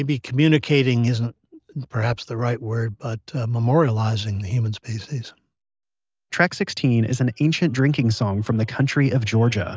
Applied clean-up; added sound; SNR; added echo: none; none; none; none.